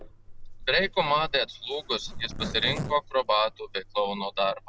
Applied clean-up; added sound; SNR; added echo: none; Zipper (clothing); 11 dB; none.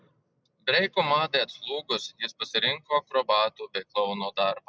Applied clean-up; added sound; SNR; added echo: none; none; none; none.